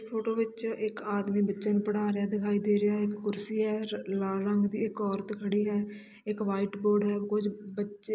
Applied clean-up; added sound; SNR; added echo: none; none; none; none.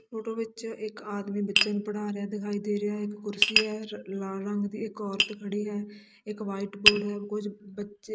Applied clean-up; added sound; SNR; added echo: neural mask model RNNoise.